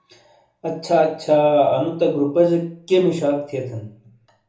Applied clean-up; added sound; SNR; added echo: none; none; none; reverberation time 1.0 s.